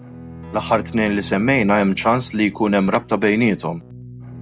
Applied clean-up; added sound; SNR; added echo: none; Keyboard (musical) + Bowed string instrument; 16 dB; none.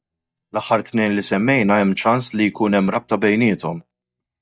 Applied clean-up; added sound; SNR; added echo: neural mask model DeepFilterNet 3.